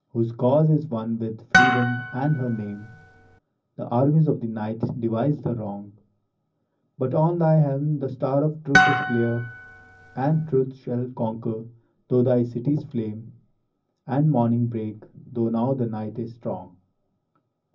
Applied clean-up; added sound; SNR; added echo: none; Harp; -1 dB; reverberation time 0.4 s.